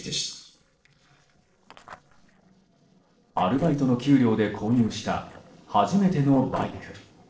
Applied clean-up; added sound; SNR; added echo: neural separator model SepFormer DNS4.